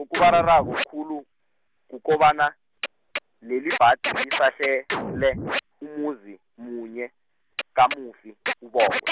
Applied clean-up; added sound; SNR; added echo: none; Scratching (performance technique); 8 dB; none.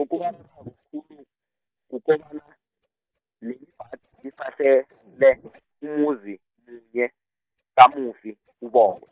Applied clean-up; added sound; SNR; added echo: neural mask model DeepFilterNet 3.